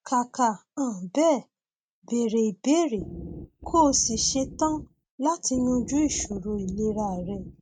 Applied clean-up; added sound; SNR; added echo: neural mask model RNNoise.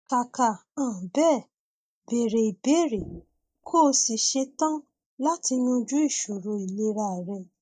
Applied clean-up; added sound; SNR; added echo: neural mask model DeepFilterNet 3.